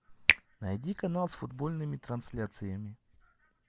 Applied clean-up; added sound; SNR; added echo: none; Finger snapping; -2 dB; none.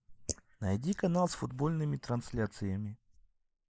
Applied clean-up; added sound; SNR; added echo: neural mask model Resemble Enhance denoiser.